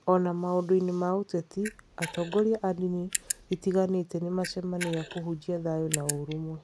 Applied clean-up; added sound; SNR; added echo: none; Camera; 8 dB; none.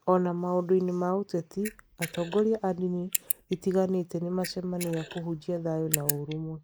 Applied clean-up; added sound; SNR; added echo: neural mask model Resemble Enhance denoiser.